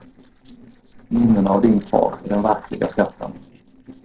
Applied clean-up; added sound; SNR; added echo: neural separator model SepFormer DNS4.